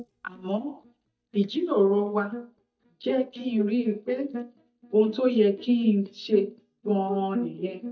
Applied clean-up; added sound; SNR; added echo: neural mask model DeepFilterNet 3.